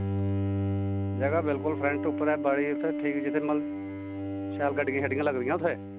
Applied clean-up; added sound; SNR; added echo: none; Bowed string instrument; 1 dB; none.